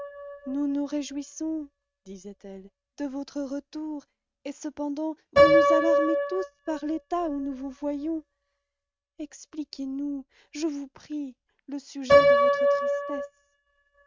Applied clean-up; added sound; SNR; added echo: neural mask model RNNoise.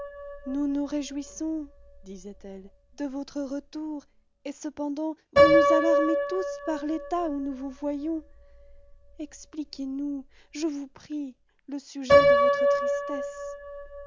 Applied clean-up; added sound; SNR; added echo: none; Piano; -5 dB; none.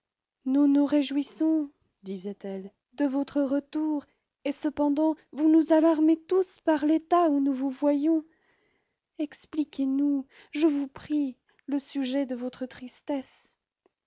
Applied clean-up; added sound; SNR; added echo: none; none; none; none.